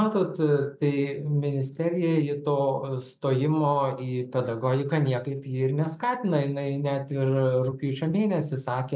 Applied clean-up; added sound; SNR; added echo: none; none; none; none.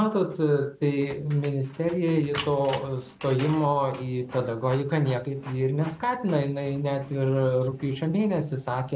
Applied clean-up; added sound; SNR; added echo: none; Printer; 18 dB; none.